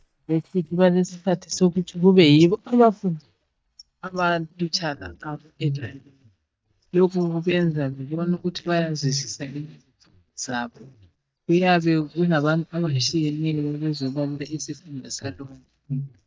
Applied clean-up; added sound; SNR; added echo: neural mask model DeepFilterNet 3.